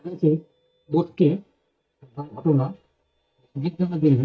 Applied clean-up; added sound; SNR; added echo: neural mask model DeepFilterNet 3.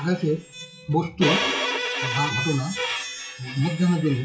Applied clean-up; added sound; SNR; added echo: classical method WPE with log-MMSE.